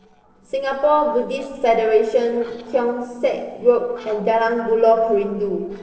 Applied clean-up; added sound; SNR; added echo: neural separator model SepFormer DNS4.